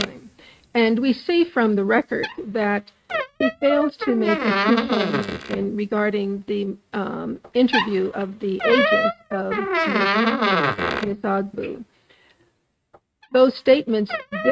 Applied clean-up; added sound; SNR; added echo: neural mask model RNNoise.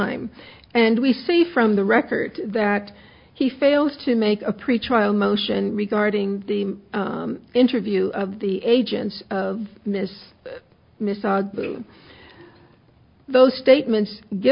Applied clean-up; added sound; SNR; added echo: none; none; none; none.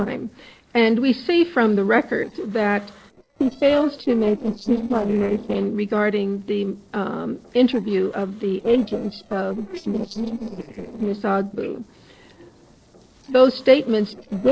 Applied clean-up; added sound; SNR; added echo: neural separator model SepFormer DNS4.